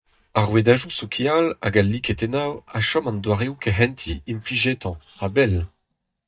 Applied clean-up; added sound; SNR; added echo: neural mask model DeepFilterNet 3.